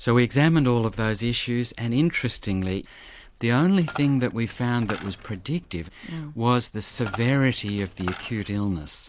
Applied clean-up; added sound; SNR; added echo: none; Coin (dropping); 16 dB; none.